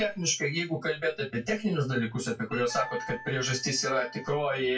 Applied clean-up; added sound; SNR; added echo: classical method WPE with log-MMSE.